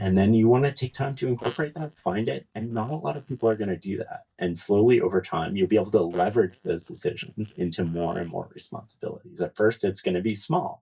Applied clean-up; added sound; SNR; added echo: neural mask model DeepFilterNet 3.